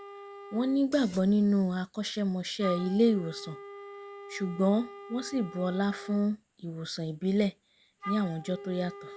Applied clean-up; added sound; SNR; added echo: none; Hi-hat + Wind instrument, woodwind instrument; 15 dB; none.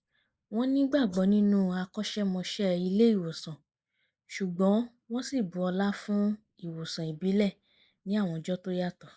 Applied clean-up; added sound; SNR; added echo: neural mask model Resemble Enhance denoiser.